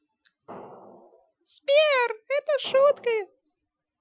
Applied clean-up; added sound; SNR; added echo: classical method Wiener filter.